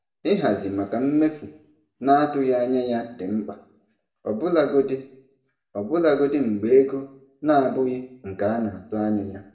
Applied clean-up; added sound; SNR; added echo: none; none; none; reverberation time 0.6 s.